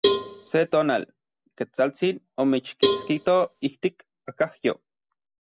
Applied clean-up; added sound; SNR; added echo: none; Cowbell; 5 dB; none.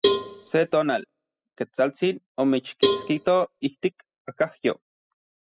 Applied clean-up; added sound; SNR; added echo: classical method spectral subtraction.